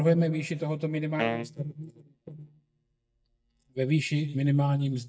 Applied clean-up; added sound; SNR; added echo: neural mask model DeepFilterNet 3.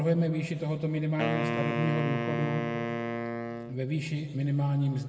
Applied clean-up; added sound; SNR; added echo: none; Wind instrument, woodwind instrument; 3 dB; reverberation time 1.5 s.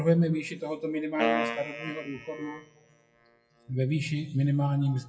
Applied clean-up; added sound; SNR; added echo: classical method WPE with log-MMSE.